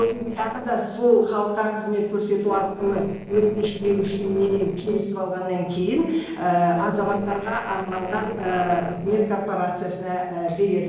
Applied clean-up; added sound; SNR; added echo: neural separator model SepFormer DNS4.